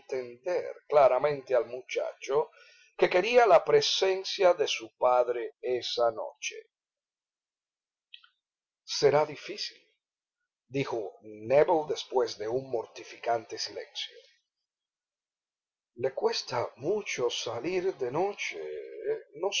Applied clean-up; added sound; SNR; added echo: none; none; none; none.